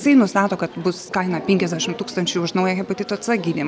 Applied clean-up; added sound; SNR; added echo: none; none; none; none.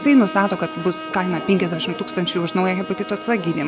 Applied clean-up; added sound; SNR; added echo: none; Bowed string instrument; 13 dB; none.